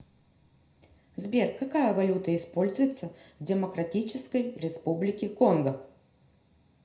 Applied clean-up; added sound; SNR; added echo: none; none; none; reverberation time 0.4 s.